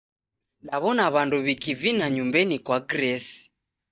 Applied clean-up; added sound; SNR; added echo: neural mask model DeepFilterNet 3.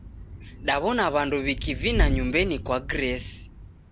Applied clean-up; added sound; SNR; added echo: none; Thunder / Rain; 3 dB; none.